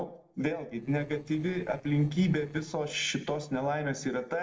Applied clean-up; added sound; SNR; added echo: neural separator model SepFormer DNS4.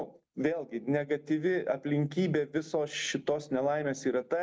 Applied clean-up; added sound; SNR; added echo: none; none; none; none.